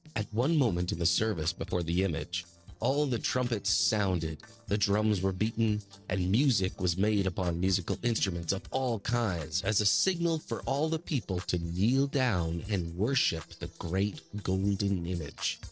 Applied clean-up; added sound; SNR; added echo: neural separator model SepFormer DNS4.